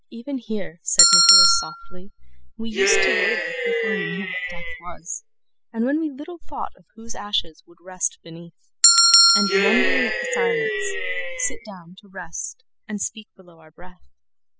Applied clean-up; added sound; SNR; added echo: classical method spectral subtraction.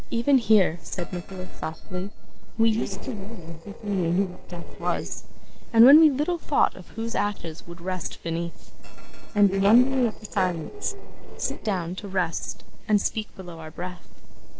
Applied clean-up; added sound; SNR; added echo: neural separator model SepFormer DNS4.